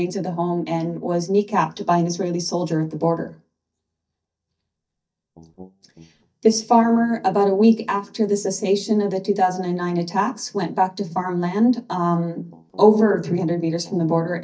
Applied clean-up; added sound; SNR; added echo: neural mask model DeepFilterNet 3.